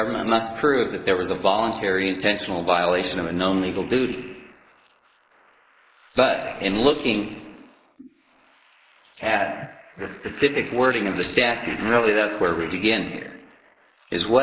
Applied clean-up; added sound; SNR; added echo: neural mask model Resemble Enhance denoiser.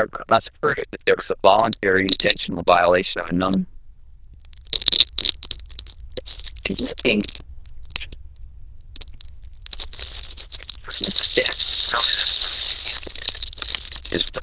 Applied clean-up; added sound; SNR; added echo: neural diffusion model UNIVERSE++.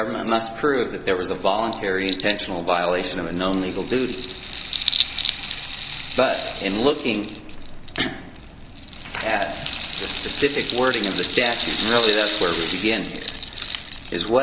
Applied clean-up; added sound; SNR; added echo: none; Rattle (instrument); 7 dB; none.